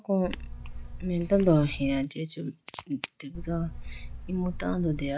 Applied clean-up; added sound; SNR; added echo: none; Buzz; 8 dB; none.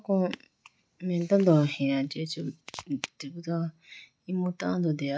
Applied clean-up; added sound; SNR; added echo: none; none; none; none.